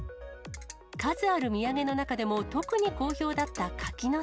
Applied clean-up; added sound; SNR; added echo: none; Ratchet, pawl; 19 dB; none.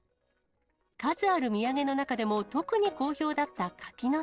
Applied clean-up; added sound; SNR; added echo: neural separator model SepFormer DNS4.